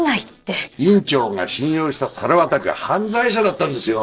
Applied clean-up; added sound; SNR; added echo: neural separator model SepFormer DNS4.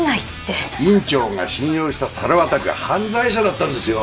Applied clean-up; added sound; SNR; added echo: none; Cough; 17 dB; none.